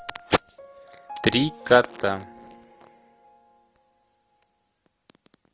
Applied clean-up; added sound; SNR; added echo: none; Piano; 19 dB; none.